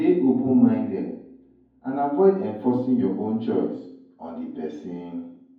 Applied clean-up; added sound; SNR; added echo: none; none; none; reverberation time 0.9 s.